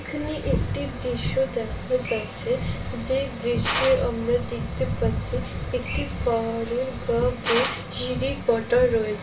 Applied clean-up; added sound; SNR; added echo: none; Drill; 11 dB; reverberation time 0.3 s.